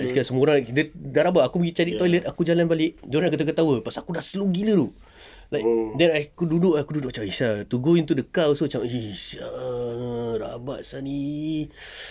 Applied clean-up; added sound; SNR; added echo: none; none; none; none.